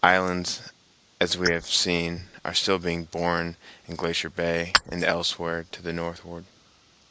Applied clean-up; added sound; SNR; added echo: neural mask model Resemble Enhance denoiser.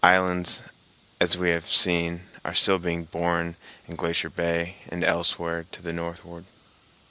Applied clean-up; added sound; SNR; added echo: none; none; none; none.